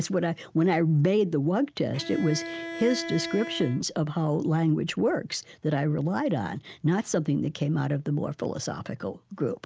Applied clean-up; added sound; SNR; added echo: none; Bowed string instrument; 12 dB; none.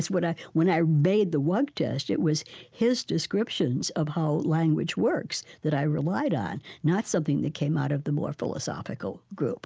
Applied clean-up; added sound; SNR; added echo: none; none; none; none.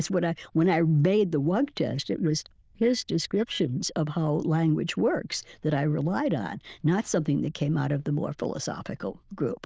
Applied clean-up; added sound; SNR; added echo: neural diffusion model UNIVERSE++.